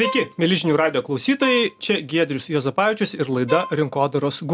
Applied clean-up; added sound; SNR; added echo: none; Bowed string instrument; 11 dB; none.